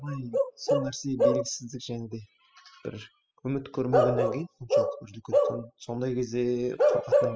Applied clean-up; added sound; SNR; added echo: classical method spectral subtraction.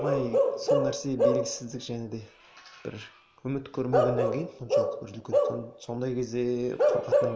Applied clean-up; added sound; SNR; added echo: none; Bark / Livestock, farm animals, working animals; -5 dB; none.